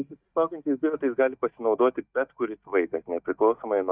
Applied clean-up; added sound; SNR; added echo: neural mask model DeepFilterNet 3.